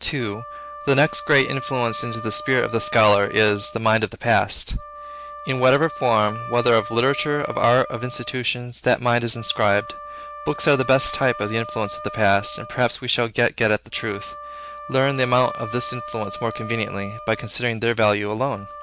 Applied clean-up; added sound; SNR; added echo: none; Wind instrument, woodwind instrument; 13 dB; none.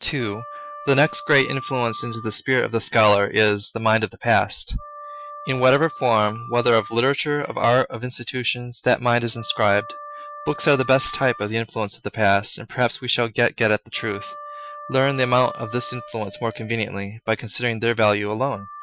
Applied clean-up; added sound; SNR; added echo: classical method Wiener filter.